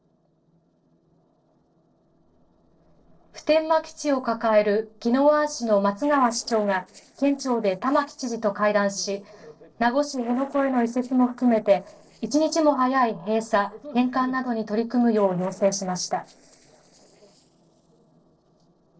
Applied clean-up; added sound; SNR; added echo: neural separator model SepFormer DNS4.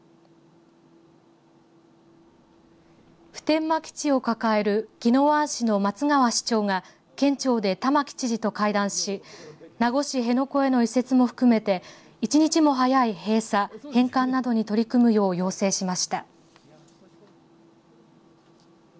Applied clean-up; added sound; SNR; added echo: none; none; none; none.